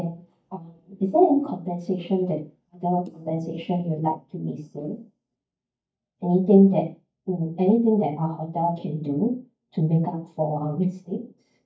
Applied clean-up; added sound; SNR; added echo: neural mask model DeepFilterNet 3.